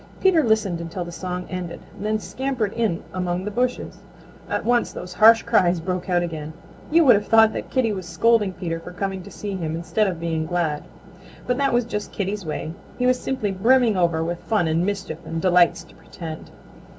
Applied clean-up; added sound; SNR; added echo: none; none; none; none.